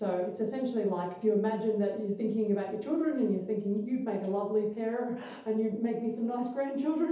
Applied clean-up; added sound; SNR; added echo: none; none; none; reverberation time 0.8 s.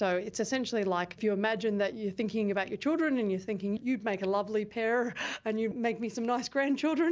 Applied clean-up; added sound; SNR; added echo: none; none; none; none.